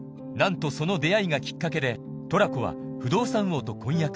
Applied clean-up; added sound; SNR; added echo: none; none; none; none.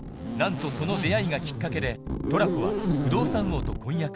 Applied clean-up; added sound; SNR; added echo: none; Zipper (clothing); 1 dB; none.